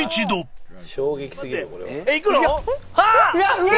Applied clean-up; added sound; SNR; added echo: none; Car; 17 dB; none.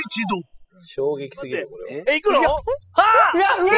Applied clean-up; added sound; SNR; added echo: classical method spectral subtraction.